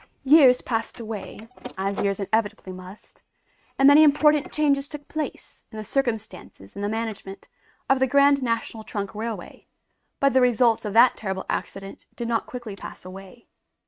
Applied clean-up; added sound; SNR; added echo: neural mask model RNNoise.